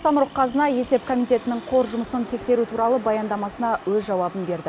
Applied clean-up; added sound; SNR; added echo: none; Motor vehicle (road); 18 dB; none.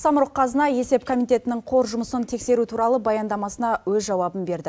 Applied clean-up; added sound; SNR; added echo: none; none; none; none.